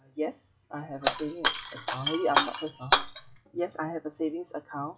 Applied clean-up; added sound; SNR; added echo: classical method log-MMSE.